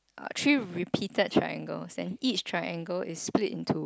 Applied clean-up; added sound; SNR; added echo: none; none; none; none.